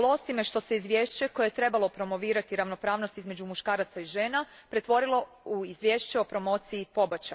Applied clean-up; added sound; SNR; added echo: none; none; none; none.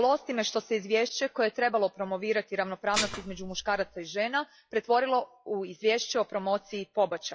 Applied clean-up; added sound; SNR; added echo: classical method log-MMSE.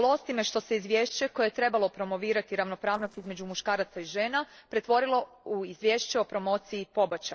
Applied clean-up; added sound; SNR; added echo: neural separator model SepFormer DNS4.